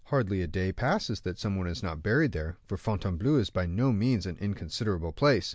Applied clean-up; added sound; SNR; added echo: none; none; none; none.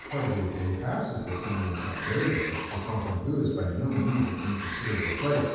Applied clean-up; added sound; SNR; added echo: none; Sliding door; 8 dB; reverberation time 1.2 s.